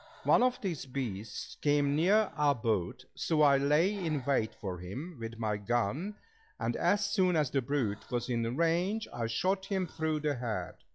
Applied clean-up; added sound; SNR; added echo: classical method log-MMSE.